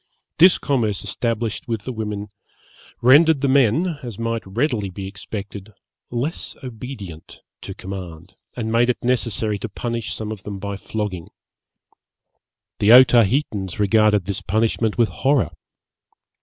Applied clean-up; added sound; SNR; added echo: none; none; none; none.